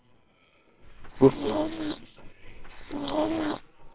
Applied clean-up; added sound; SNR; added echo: neural separator model SepFormer WHAMR!.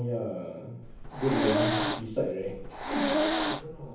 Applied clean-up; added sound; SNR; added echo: none; Hiss; -3 dB; reverberation time 0.7 s.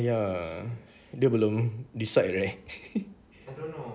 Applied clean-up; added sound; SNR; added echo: none; none; none; none.